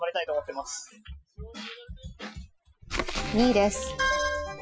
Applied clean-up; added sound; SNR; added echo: classical method Wiener filter.